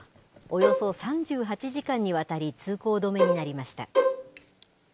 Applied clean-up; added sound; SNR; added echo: none; Bowed string instrument; -3 dB; none.